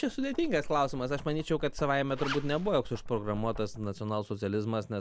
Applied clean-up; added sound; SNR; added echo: none; Zipper (clothing) + Knock; 10 dB; none.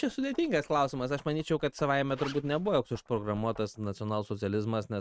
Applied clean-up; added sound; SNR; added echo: neural mask model RNNoise.